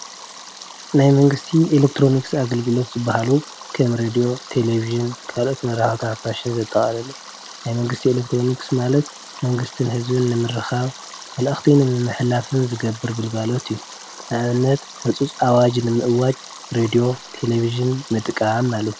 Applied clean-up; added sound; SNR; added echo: none; Stream; 18 dB; none.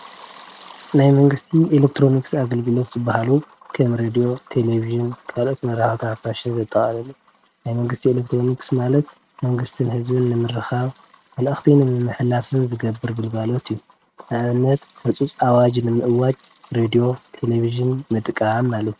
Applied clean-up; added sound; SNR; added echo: neural mask model RNNoise.